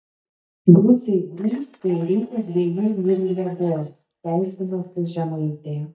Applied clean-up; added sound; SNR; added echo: neural mask model DeepFilterNet 3.